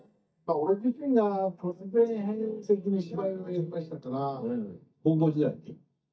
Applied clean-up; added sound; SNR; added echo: neural mask model DeepFilterNet 3.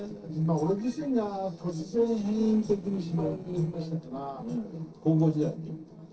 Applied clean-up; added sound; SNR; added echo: neural separator model SepFormer DNS4.